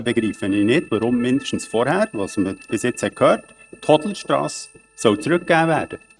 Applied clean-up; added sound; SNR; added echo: neural mask model RNNoise.